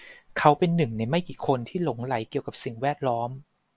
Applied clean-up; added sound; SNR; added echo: none; none; none; none.